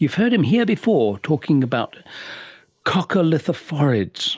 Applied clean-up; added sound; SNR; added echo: neural mask model Resemble Enhance denoiser.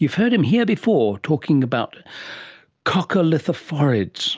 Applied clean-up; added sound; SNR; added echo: none; none; none; none.